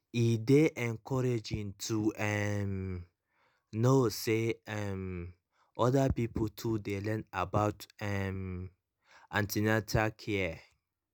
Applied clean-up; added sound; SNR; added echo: none; none; none; none.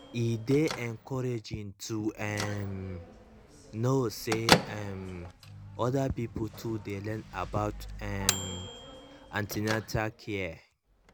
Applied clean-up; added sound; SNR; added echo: none; Microwave oven / Bell; 4 dB; none.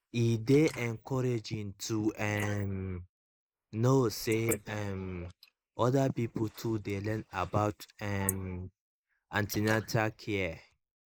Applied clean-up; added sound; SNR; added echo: neural mask model Resemble Enhance denoiser.